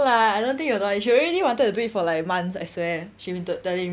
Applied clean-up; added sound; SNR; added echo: none; none; none; none.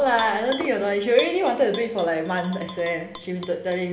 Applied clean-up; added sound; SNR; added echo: none; Tap / Glass; 15 dB; reverberation time 1.0 s.